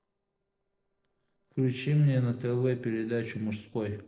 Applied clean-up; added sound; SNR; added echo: neural separator model SepFormer DNS4.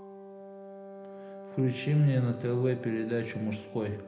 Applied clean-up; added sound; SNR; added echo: none; Wind instrument, woodwind instrument; 14 dB; reverberation time 0.9 s.